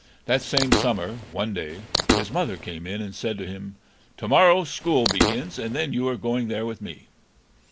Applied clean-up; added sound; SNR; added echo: none; Fart; 0 dB; none.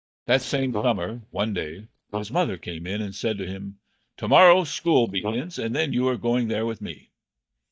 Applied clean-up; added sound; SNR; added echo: neural mask model DeepFilterNet 3.